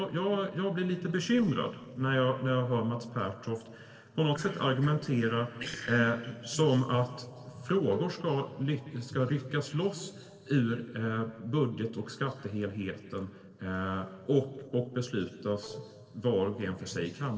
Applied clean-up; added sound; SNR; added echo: neural separator model SepFormer DNS4.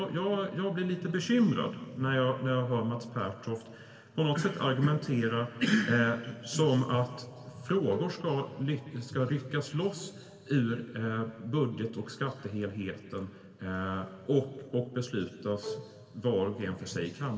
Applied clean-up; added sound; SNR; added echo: none; Bowed string instrument; 14 dB; reverberation time 1.8 s.